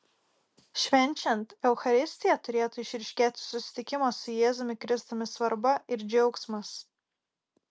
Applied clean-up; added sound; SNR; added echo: none; none; none; none.